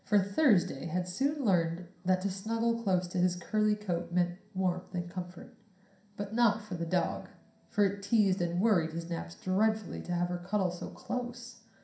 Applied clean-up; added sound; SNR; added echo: none; none; none; reverberation time 0.5 s.